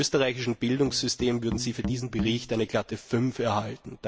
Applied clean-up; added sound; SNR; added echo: none; Musical instrument; 9 dB; none.